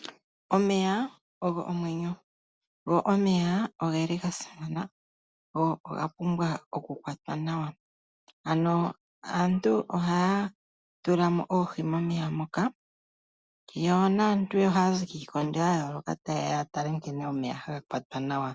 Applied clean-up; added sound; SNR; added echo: none; none; none; none.